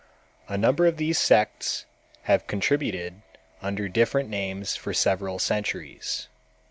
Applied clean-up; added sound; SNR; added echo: none; none; none; none.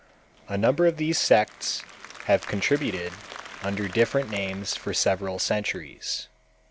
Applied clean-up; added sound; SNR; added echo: none; Applause; 18 dB; none.